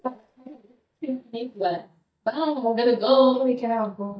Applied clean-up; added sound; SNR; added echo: neural mask model DeepFilterNet 3.